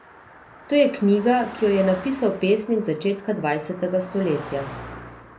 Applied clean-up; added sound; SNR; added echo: none; Car passing by; 17 dB; reverberation time 0.3 s.